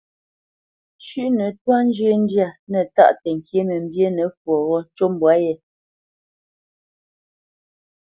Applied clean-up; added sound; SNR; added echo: none; none; none; none.